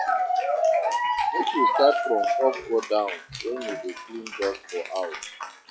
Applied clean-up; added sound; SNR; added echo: classical method log-MMSE.